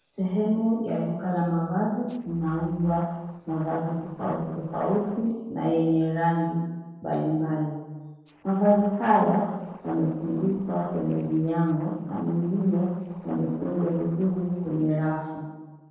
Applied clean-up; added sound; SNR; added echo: neural separator model SepFormer DNS4.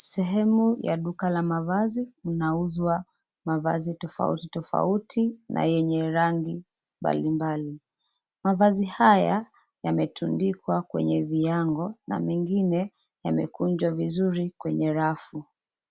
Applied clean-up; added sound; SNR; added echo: none; none; none; none.